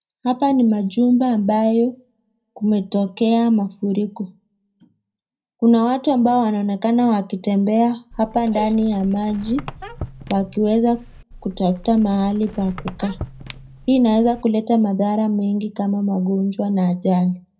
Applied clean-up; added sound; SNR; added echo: none; Squeak; 17 dB; reverberation time 0.4 s.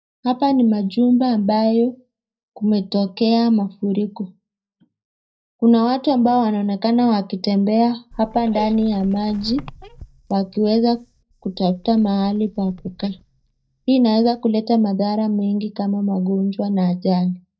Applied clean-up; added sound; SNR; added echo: neural mask model DeepFilterNet 3.